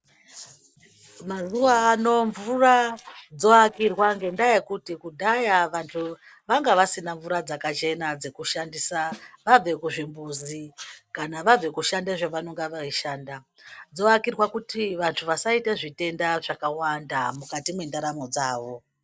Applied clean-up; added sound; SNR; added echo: neural separator model SepFormer DNS4.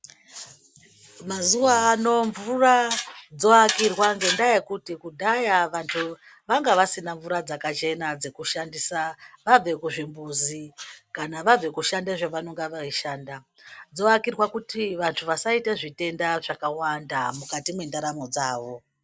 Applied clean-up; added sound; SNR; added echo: none; none; none; none.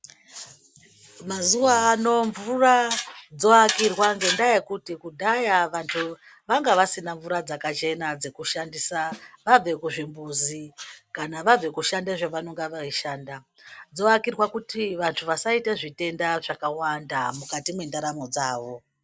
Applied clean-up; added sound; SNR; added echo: none; Snare drum; 18 dB; none.